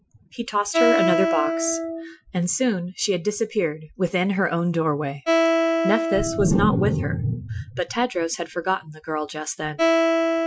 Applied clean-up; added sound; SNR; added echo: classical method Wiener filter.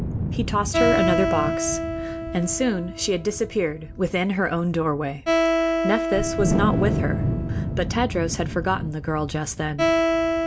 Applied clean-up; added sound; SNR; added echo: none; Acoustic guitar + Wind; -1 dB; none.